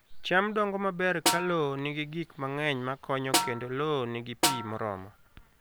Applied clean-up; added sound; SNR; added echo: none; Snare drum; 2 dB; none.